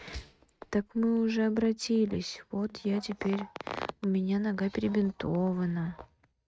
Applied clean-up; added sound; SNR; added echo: neural mask model RNNoise.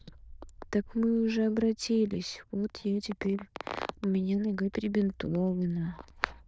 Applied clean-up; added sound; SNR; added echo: neural diffusion model UNIVERSE++.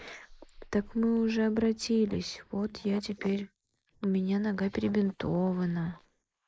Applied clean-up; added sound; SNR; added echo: neural mask model Resemble Enhance denoiser.